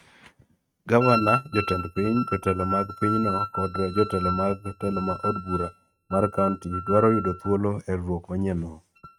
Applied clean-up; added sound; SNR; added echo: neural mask model RNNoise.